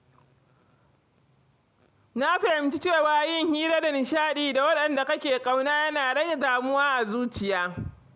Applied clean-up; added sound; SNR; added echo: none; none; none; none.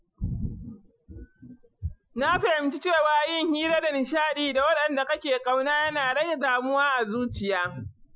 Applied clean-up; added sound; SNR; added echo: classical method Wiener filter.